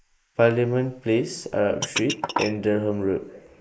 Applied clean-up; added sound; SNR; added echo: neural mask model Resemble Enhance denoiser.